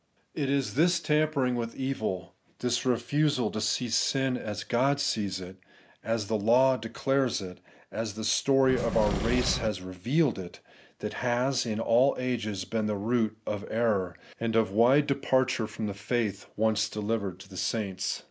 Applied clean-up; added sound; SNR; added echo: none; Engine / Mechanisms; 3 dB; none.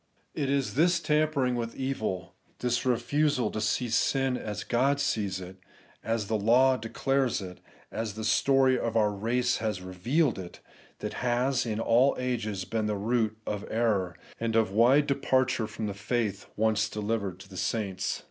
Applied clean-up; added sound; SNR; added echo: none; none; none; none.